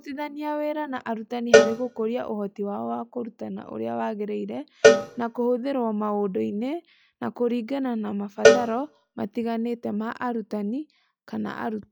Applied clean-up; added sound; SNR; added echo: classical method log-MMSE.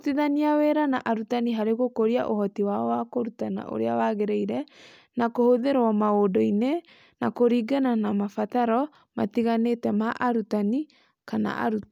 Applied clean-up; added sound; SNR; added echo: none; none; none; none.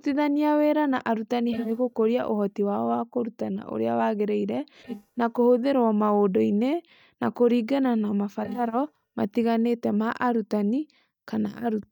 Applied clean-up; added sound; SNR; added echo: neural mask model DeepFilterNet 3.